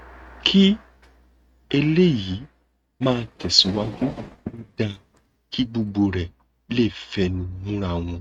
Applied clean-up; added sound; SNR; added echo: neural mask model RNNoise.